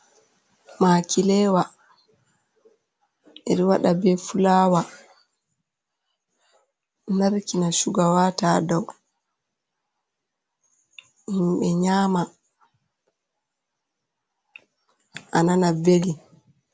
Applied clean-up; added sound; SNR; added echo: none; none; none; none.